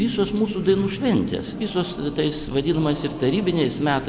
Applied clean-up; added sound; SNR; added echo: none; none; none; none.